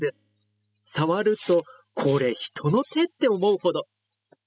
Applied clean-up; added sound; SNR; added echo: classical method spectral subtraction.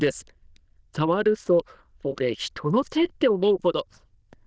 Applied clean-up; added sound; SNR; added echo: neural diffusion model UNIVERSE++.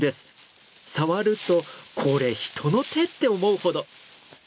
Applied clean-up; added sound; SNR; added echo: none; none; none; none.